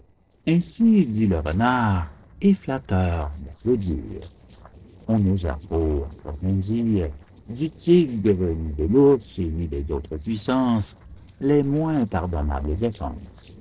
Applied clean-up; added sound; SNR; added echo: neural separator model SepFormer DNS4.